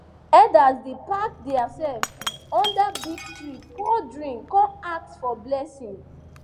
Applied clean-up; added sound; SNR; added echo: none; Shatter / Crushing; 15 dB; none.